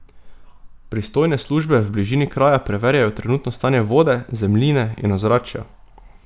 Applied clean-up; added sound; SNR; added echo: none; none; none; none.